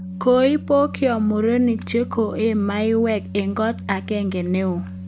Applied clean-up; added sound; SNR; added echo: none; Organ; 12 dB; none.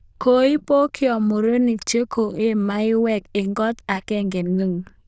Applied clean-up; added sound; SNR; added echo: neural diffusion model UNIVERSE++.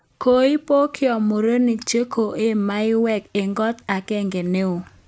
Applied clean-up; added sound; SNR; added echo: none; none; none; none.